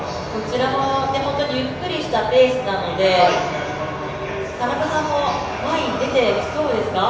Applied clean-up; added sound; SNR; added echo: none; Bowed string instrument; 19 dB; reverberation time 0.8 s.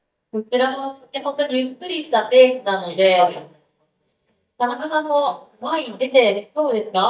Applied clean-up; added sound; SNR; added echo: neural mask model DeepFilterNet 3.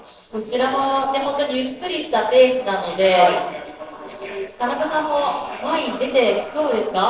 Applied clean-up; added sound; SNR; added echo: neural separator model SepFormer DNS4.